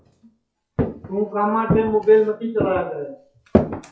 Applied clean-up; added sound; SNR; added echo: classical method WPE with log-MMSE.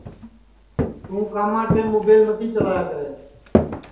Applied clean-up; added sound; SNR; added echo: none; Walk, footsteps; 5 dB; reverberation time 2.1 s.